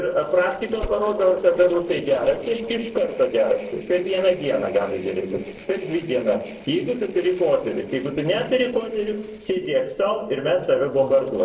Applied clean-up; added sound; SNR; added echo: neural separator model SepFormer DNS4.